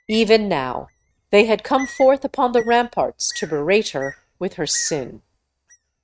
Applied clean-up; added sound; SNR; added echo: neural mask model RNNoise.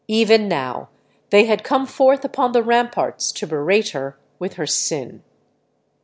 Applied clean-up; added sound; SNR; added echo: none; none; none; none.